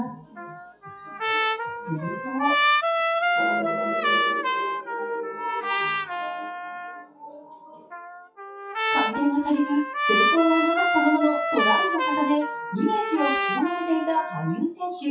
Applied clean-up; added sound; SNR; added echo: classical method WPE with log-MMSE.